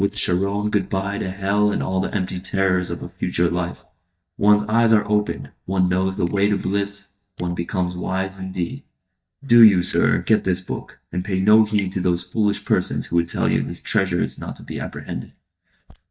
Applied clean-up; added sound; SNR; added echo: neural mask model DeepFilterNet 3.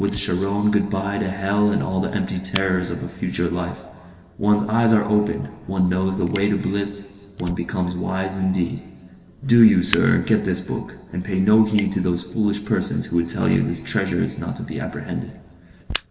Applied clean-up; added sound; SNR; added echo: none; Fire; 18 dB; reverberation time 1.8 s.